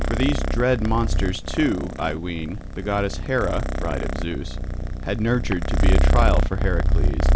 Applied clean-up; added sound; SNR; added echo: none; Purr; -4 dB; none.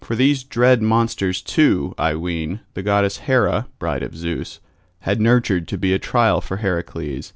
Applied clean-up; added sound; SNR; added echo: none; none; none; none.